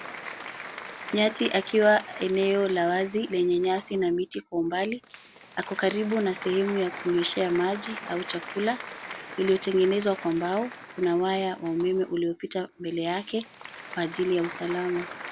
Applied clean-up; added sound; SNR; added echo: none; Applause; 14 dB; none.